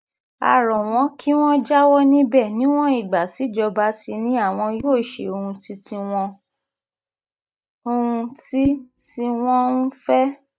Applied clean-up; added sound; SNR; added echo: neural mask model DeepFilterNet 3.